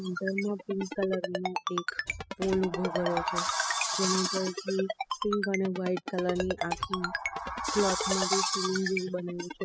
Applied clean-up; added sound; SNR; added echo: classical method spectral subtraction.